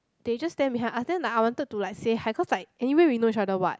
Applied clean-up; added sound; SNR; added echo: none; none; none; none.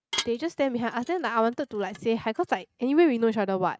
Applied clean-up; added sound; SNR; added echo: neural mask model RNNoise.